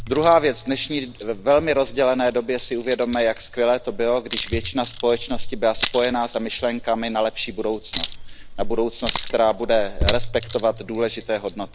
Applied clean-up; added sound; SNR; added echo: none; Chink, clink; 7 dB; none.